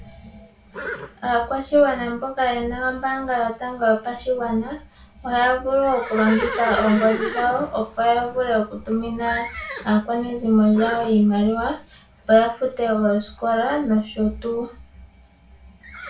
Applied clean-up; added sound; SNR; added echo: none; Livestock, farm animals, working animals; 14 dB; reverberation time 0.3 s.